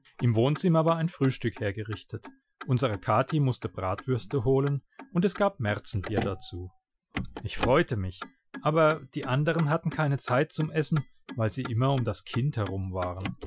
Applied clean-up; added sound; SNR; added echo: classical method Wiener filter.